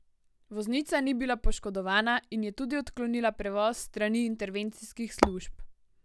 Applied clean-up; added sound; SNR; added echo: none; Tap / Hammer; -2 dB; none.